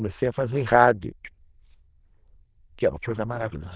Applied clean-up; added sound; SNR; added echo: neural diffusion model UNIVERSE++.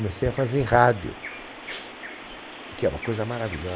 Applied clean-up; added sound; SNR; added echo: none; Bird vocalization, bird call, bird song; 13 dB; none.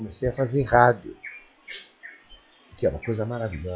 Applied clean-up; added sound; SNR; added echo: classical method log-MMSE.